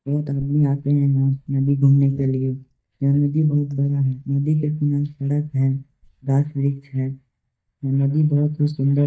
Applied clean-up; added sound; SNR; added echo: neural mask model DeepFilterNet 3.